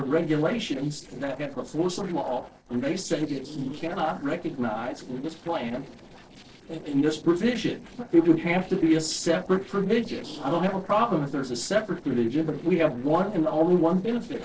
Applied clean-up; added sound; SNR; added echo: neural separator model SepFormer DNS4.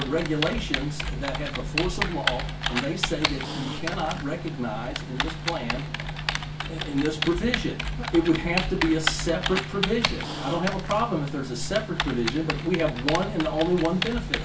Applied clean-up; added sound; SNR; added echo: none; Typing; 2 dB; reverberation time 0.2 s.